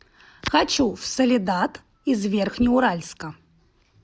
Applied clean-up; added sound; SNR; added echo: none; none; none; none.